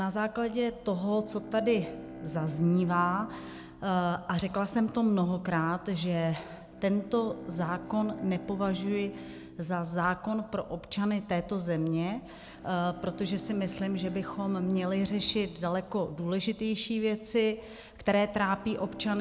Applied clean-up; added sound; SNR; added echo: none; Bowed string instrument; 16 dB; none.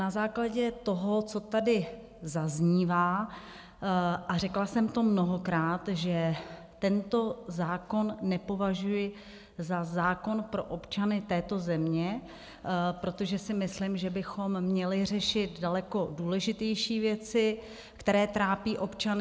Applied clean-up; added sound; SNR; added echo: none; none; none; none.